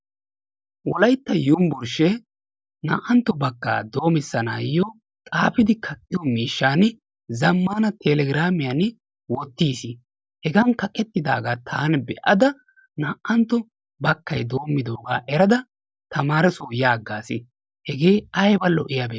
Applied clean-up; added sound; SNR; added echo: none; none; none; none.